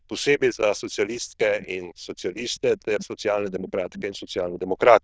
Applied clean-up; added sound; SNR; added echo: neural diffusion model UNIVERSE++.